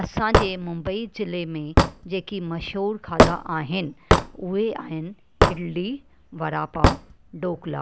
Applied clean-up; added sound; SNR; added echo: none; Hammer / Wood; -4 dB; none.